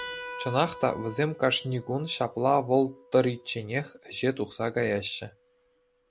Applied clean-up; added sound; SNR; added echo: none; Keyboard (musical); 16 dB; none.